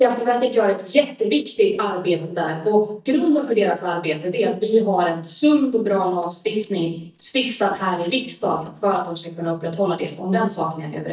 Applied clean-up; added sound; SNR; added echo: neural mask model DeepFilterNet 3.